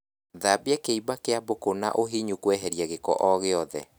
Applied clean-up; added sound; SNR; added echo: none; none; none; none.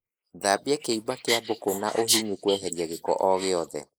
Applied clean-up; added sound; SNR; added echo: neural mask model Resemble Enhance denoiser.